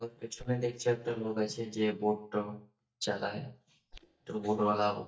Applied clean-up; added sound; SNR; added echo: neural mask model DeepFilterNet 3.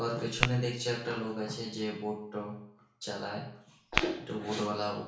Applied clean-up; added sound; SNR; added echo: none; Tap / Glass; 3 dB; reverberation time 0.6 s.